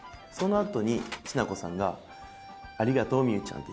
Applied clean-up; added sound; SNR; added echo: none; Tools; 14 dB; none.